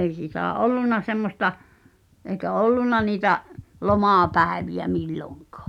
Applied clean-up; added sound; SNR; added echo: none; none; none; none.